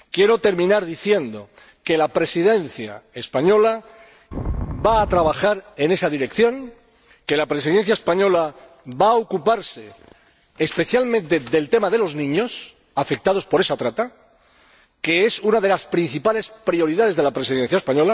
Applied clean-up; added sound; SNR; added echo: none; Wind; 6 dB; none.